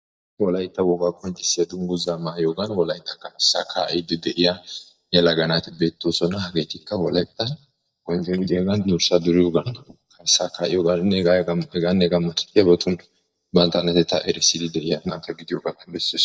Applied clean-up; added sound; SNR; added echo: neural mask model DeepFilterNet 3.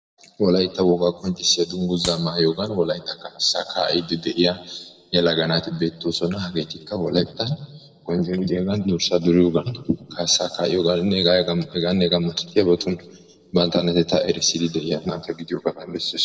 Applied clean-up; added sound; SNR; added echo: none; Clapping; 14 dB; reverberation time 1.2 s.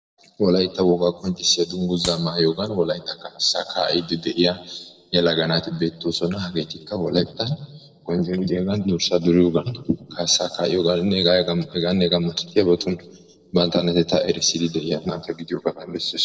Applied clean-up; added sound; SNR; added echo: neural separator model SepFormer DNS4.